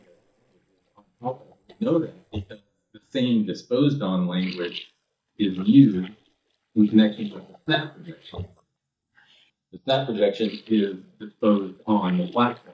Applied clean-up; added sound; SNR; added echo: neural mask model DeepFilterNet 3.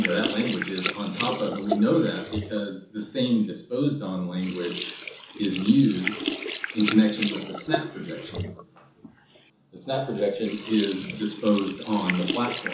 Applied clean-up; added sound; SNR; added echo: none; Sink (filling or washing); 2 dB; reverberation time 0.7 s.